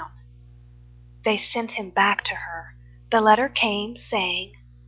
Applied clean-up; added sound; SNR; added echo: none; none; none; none.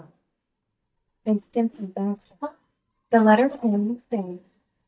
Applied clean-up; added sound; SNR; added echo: neural mask model DeepFilterNet 3.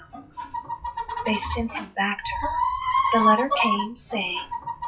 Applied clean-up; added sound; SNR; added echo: classical method WPE with log-MMSE.